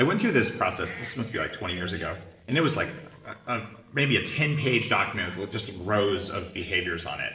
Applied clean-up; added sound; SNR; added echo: neural separator model SepFormer DNS4.